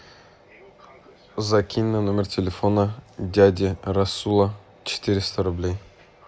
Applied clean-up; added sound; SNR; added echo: none; none; none; none.